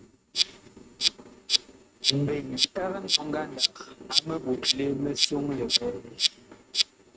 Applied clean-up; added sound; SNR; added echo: neural mask model RNNoise.